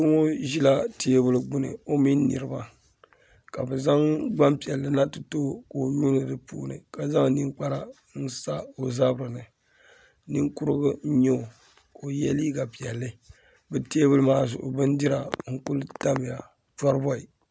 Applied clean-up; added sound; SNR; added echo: none; none; none; none.